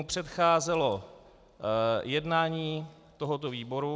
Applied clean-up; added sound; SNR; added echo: none; none; none; none.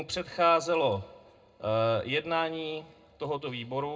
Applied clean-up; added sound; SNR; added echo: none; none; none; reverberation time 0.2 s.